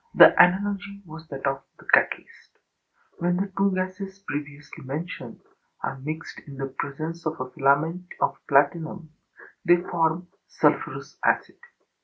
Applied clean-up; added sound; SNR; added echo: none; none; none; none.